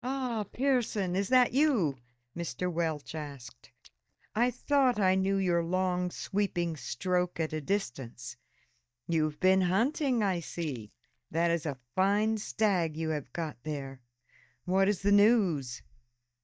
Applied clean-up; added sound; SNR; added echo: neural mask model DeepFilterNet 3.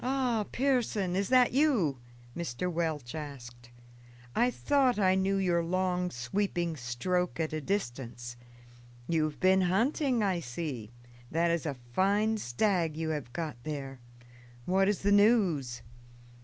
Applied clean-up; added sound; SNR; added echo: none; none; none; none.